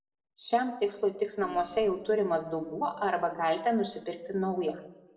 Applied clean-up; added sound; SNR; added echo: neural separator model SepFormer DNS4.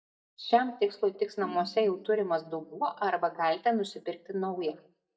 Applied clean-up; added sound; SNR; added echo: neural mask model DeepFilterNet 3.